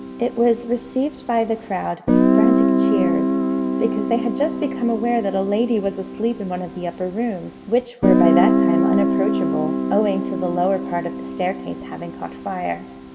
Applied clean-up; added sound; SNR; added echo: none; Guitar; -2 dB; reverberation time 1.8 s.